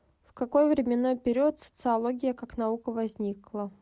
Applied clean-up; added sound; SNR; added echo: none; none; none; none.